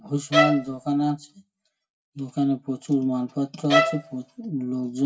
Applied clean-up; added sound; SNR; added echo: none; Bowed string instrument; -2 dB; reverberation time 0.2 s.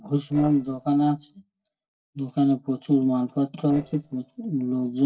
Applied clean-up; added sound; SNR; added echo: neural separator model SepFormer DNS4.